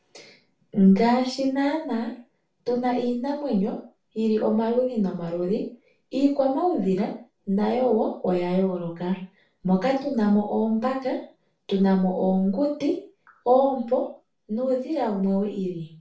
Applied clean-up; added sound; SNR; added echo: none; none; none; reverberation time 0.4 s.